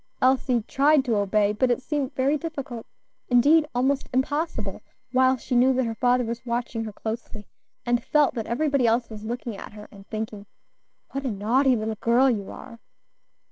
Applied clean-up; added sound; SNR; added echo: neural separator model SepFormer DNS4.